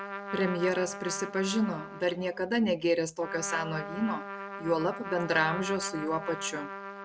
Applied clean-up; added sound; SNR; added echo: none; Trumpet; 9 dB; none.